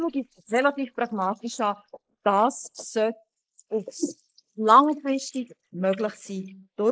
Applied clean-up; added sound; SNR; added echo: neural mask model Resemble Enhance denoiser.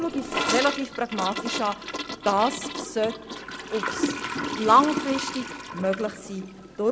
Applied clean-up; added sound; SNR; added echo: none; Toilet flush / Gurgling; 5 dB; none.